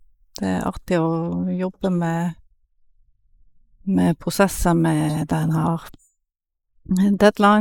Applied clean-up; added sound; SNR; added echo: neural mask model Resemble Enhance denoiser.